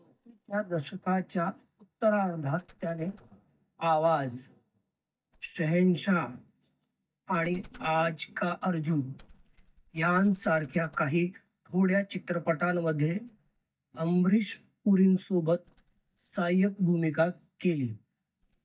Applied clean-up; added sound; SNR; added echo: neural mask model DeepFilterNet 3.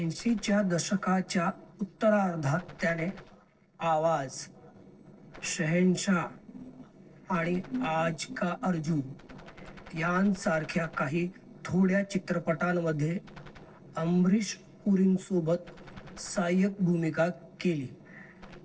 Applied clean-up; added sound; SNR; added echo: neural separator model SepFormer DNS4.